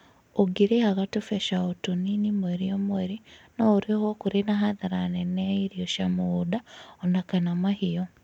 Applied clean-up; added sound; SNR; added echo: none; none; none; none.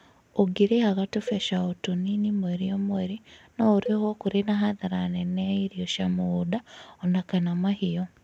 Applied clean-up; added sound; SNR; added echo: none; Cowbell; 17 dB; none.